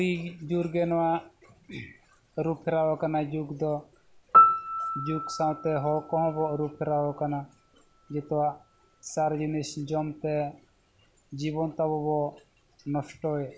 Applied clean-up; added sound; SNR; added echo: none; Piano; 3 dB; none.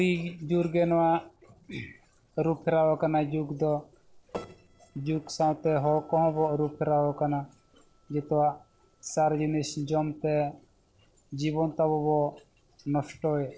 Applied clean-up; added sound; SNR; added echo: neural separator model SepFormer DNS4.